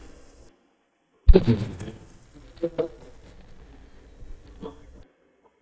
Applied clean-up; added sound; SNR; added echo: neural mask model DeepFilterNet 3.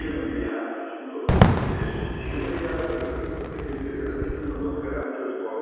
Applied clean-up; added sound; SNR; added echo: none; Fireworks; -3 dB; reverberation time 2.1 s.